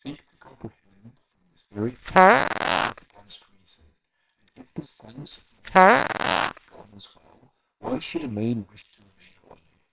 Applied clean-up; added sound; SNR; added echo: neural separator model SepFormer WHAMR!.